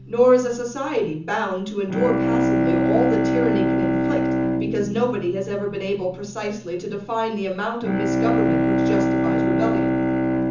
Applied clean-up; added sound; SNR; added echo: none; Bowed string instrument; -2 dB; reverberation time 0.6 s.